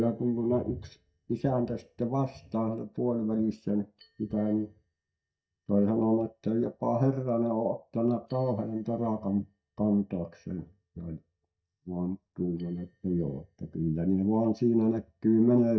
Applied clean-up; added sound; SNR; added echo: neural mask model DeepFilterNet 3.